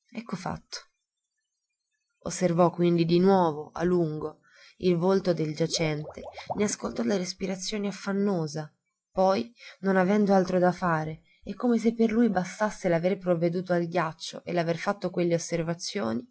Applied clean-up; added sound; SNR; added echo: classical method log-MMSE.